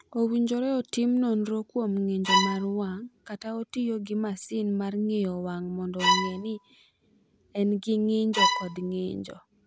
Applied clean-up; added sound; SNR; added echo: none; Bowed string instrument; 0 dB; none.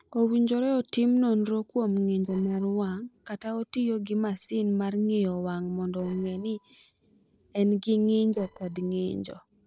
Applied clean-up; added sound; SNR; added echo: neural separator model SepFormer DNS4.